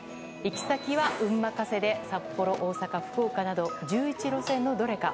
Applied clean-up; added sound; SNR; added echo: none; none; none; none.